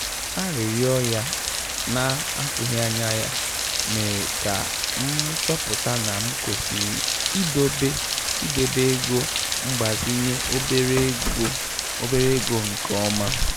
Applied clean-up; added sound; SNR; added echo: none; Rain; 0 dB; none.